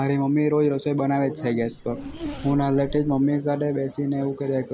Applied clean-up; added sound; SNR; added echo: none; Zipper (clothing); 13 dB; none.